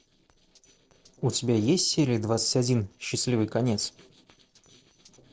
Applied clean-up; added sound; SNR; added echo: neural separator model SepFormer DNS4.